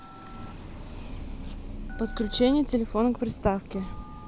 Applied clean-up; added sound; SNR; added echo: none; Telephone; 19 dB; none.